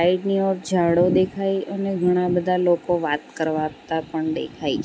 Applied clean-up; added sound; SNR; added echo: none; none; none; none.